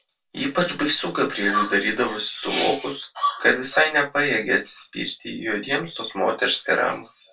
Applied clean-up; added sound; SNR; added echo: none; none; none; reverberation time 0.2 s.